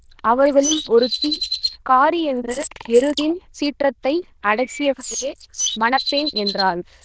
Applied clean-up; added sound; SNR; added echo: neural diffusion model UNIVERSE++.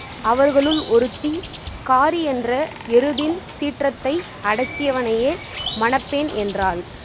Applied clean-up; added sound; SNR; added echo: none; Bird; 7 dB; none.